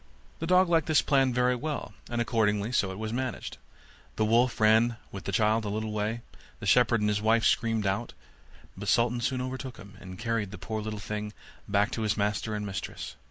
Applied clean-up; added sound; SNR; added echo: none; none; none; none.